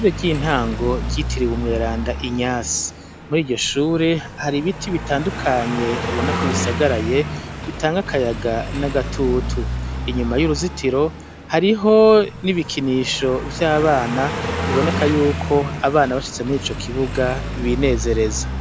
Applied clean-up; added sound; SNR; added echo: none; Car passing by; 6 dB; none.